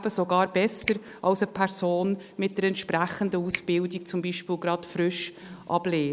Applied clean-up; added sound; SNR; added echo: neural mask model Resemble Enhance denoiser.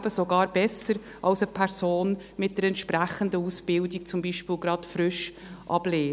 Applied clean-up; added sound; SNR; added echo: none; none; none; none.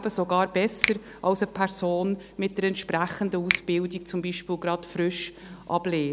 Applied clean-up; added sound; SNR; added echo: none; Finger snapping; 9 dB; none.